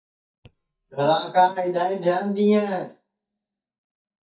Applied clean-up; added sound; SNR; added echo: neural mask model DeepFilterNet 3.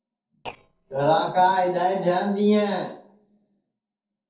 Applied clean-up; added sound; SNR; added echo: neural separator model SepFormer DNS4.